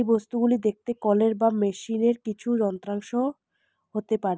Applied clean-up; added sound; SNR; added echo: none; none; none; none.